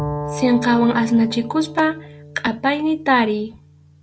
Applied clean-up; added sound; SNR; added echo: none; Bowed string instrument; 12 dB; none.